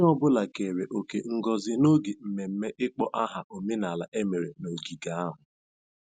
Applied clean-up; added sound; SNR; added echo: none; none; none; none.